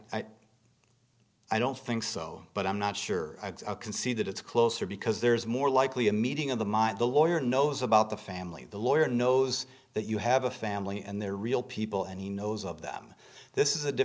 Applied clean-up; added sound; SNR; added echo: none; none; none; none.